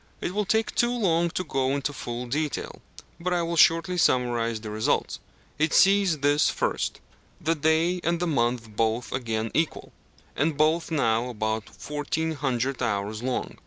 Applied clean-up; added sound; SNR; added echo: none; none; none; none.